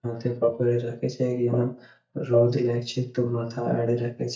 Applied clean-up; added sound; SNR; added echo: neural mask model DeepFilterNet 3.